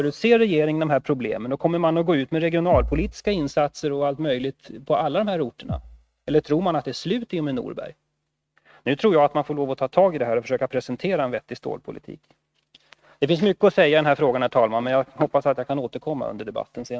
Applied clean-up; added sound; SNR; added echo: neural mask model RNNoise.